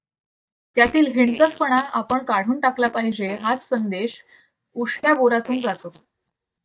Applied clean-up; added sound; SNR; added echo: neural mask model DeepFilterNet 3.